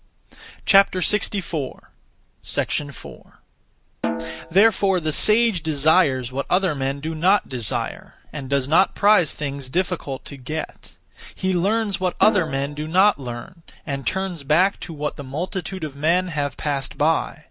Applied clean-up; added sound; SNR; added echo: none; Snare drum; 9 dB; none.